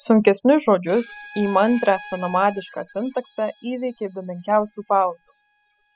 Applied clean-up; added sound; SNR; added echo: classical method spectral subtraction.